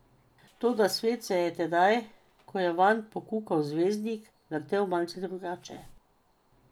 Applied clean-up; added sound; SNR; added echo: none; none; none; none.